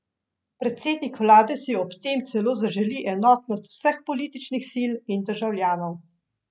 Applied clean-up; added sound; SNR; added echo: none; none; none; none.